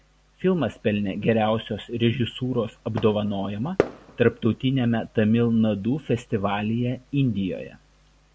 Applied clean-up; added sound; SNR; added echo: none; Fireworks; 10 dB; none.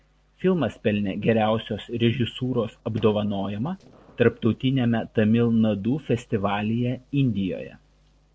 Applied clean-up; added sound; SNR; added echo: neural separator model SepFormer DNS4.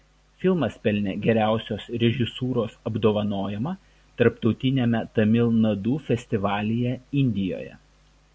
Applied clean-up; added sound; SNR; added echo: none; none; none; none.